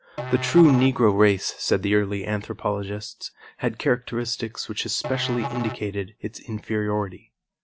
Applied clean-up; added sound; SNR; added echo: none; Musical instrument; 12 dB; none.